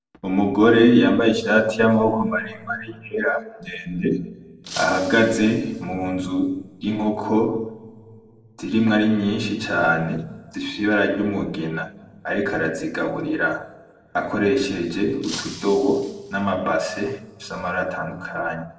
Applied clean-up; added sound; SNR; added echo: neural separator model SepFormer DNS4.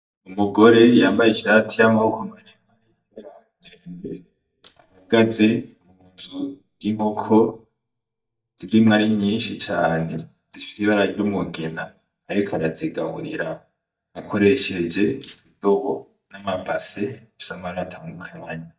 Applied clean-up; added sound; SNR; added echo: neural mask model DeepFilterNet 3.